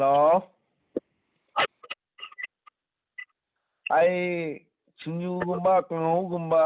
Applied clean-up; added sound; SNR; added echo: none; none; none; none.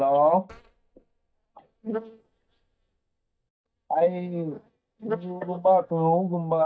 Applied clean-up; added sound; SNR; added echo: neural mask model DeepFilterNet 3.